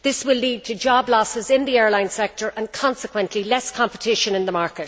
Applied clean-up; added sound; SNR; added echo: none; none; none; none.